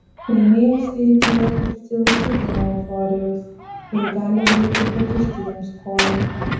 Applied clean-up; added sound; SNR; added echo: none; Gunshot, gunfire; 4 dB; reverberation time 0.9 s.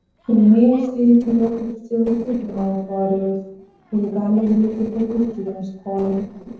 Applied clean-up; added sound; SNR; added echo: neural separator model SepFormer DNS4.